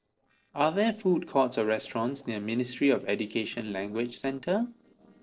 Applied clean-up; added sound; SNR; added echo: neural separator model SepFormer DNS4.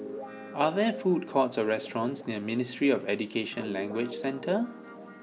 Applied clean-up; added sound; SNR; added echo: none; Guitar; 13 dB; none.